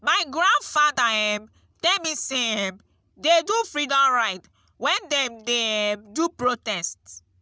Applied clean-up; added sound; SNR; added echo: none; none; none; none.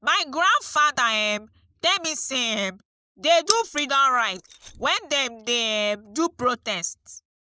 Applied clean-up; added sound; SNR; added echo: neural mask model Resemble Enhance denoiser.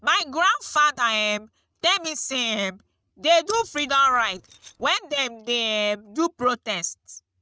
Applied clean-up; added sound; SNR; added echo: neural mask model RNNoise.